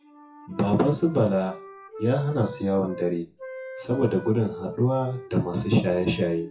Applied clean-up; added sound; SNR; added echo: classical method WPE with log-MMSE.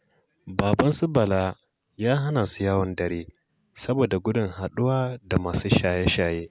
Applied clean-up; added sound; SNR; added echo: none; none; none; none.